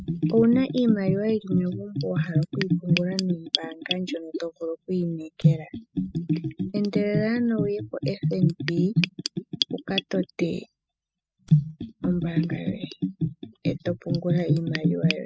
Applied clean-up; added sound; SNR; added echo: classical method spectral subtraction.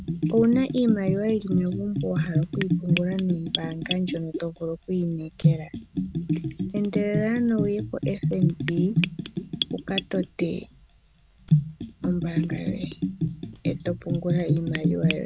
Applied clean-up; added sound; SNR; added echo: none; Bathtub (filling or washing) / Gurgling; 0 dB; none.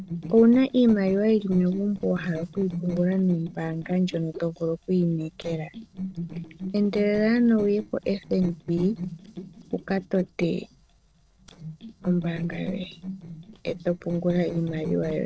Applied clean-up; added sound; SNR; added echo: neural separator model SepFormer DNS4.